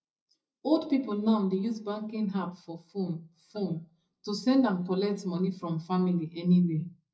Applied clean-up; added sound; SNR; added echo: neural mask model DeepFilterNet 3.